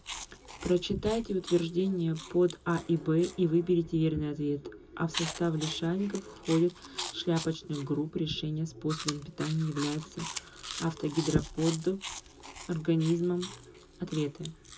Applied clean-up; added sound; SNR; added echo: none; Chewing, mastication; 14 dB; reverberation time 0.2 s.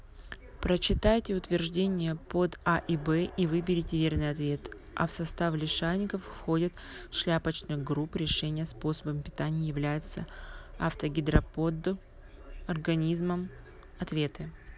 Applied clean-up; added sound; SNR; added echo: none; none; none; none.